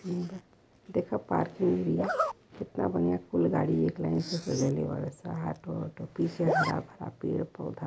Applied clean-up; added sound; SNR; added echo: none; Zipper (clothing); 8 dB; none.